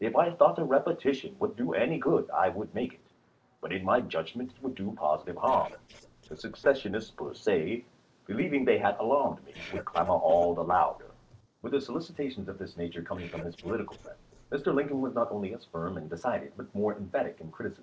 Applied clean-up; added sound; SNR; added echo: neural separator model SepFormer DNS4.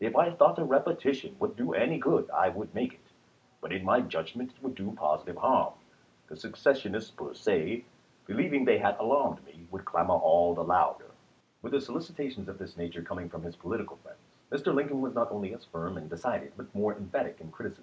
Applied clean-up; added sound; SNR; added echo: none; none; none; none.